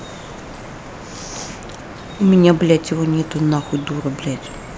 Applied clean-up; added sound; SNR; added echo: none; Drip; 15 dB; none.